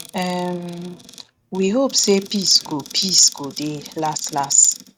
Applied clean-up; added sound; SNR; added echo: neural mask model RNNoise.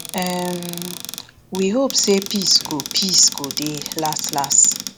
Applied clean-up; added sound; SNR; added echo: none; Cupboard open or close; 10 dB; none.